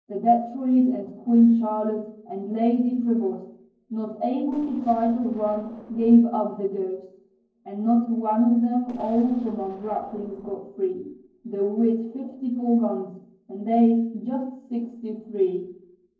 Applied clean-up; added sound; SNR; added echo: neural separator model SepFormer DNS4.